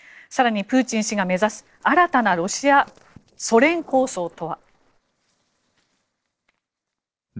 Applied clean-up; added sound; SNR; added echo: neural separator model SepFormer DNS4.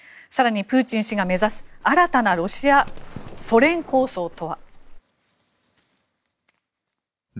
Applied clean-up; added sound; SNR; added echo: none; Livestock, farm animals, working animals; 13 dB; none.